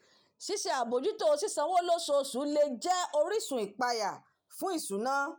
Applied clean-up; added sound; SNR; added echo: none; none; none; none.